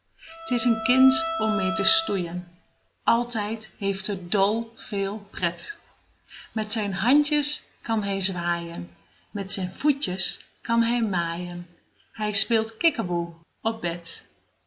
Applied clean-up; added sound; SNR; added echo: none; Bowed string instrument; 6 dB; none.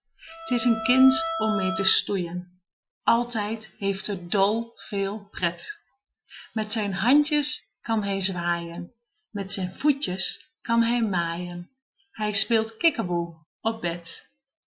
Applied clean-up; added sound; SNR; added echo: classical method Wiener filter.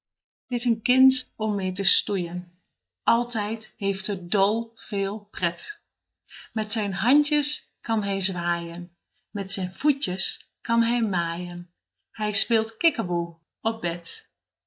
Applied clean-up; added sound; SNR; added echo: neural mask model DeepFilterNet 3.